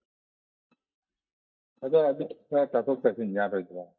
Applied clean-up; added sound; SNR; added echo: neural mask model DeepFilterNet 3.